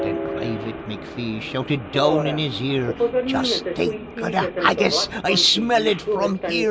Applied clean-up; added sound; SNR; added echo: none; Subway, metro, underground; 4 dB; none.